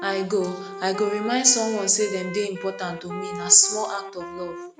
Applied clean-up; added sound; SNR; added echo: none; Wind instrument, woodwind instrument; 12 dB; none.